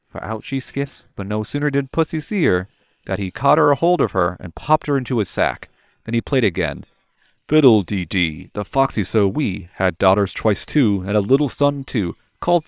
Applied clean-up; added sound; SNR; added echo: neural separator model SepFormer WHAM!.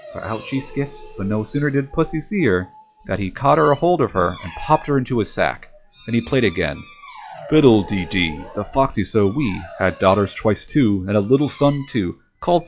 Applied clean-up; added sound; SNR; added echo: classical method log-MMSE.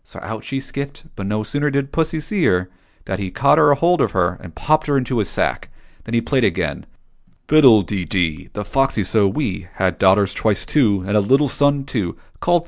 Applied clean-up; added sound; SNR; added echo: none; none; none; none.